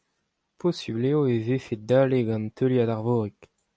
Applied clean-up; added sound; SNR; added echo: none; none; none; none.